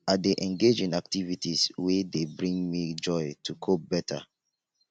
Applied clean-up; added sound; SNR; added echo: none; none; none; none.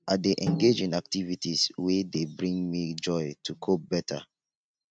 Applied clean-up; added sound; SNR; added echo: neural mask model RNNoise.